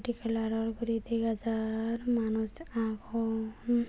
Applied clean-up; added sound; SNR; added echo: none; none; none; none.